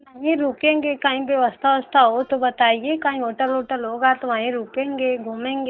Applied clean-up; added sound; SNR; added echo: neural mask model DeepFilterNet 3.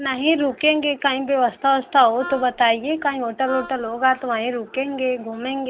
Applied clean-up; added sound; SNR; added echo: none; Wind instrument, woodwind instrument; 15 dB; none.